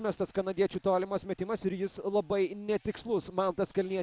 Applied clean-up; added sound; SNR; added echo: none; none; none; none.